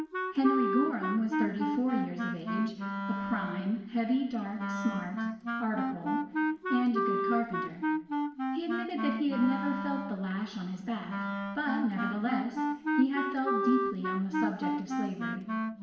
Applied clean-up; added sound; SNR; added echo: none; Wind instrument, woodwind instrument; 1 dB; reverberation time 0.9 s.